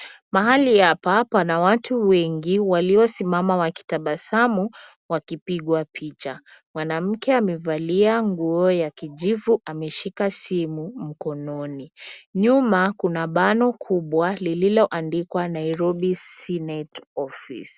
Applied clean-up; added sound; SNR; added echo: none; none; none; none.